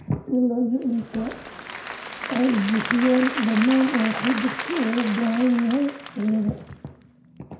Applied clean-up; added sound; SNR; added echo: none; Applause / Crowd; 9 dB; reverberation time 0.4 s.